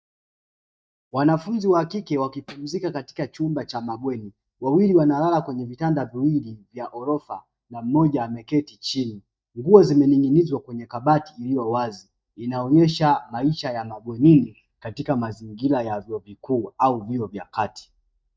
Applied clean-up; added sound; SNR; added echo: neural mask model DeepFilterNet 3.